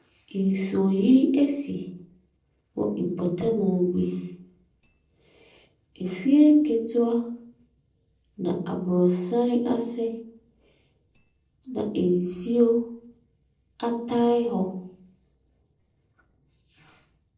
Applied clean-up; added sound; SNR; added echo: neural separator model SepFormer DNS4.